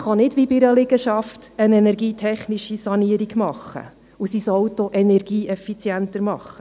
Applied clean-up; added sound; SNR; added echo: none; none; none; none.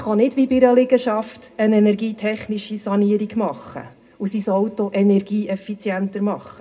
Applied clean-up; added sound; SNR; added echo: none; none; none; reverberation time 0.2 s.